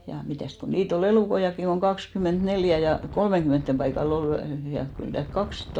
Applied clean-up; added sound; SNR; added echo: none; Wind; 14 dB; none.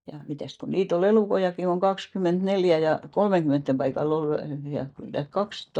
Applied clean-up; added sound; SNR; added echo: neural mask model DeepFilterNet 3.